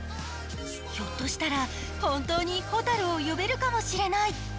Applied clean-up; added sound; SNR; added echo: none; Writing; 17 dB; none.